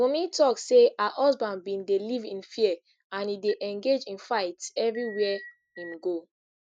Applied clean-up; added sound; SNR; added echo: neural mask model RNNoise.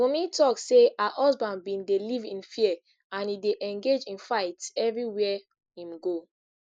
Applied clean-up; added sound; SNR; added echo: neural mask model Resemble Enhance denoiser.